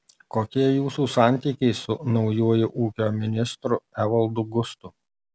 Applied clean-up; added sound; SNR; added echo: none; none; none; none.